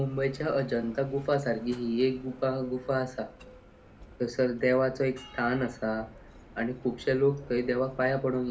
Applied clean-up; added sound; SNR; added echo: none; Bell; 19 dB; reverberation time 0.3 s.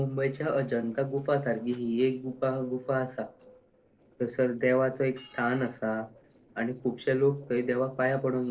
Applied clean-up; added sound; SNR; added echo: neural separator model SepFormer DNS4.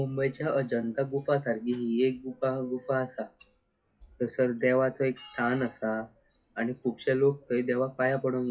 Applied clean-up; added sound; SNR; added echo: classical method WPE with log-MMSE.